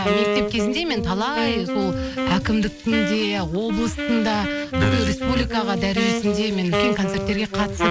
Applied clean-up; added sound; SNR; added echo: none; Wind instrument, woodwind instrument; 2 dB; none.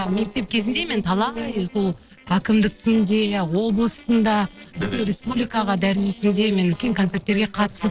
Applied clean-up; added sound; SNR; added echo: neural separator model SepFormer DNS4.